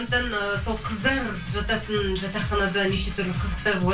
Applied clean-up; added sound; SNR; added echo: none; Cricket; 14 dB; reverberation time 0.3 s.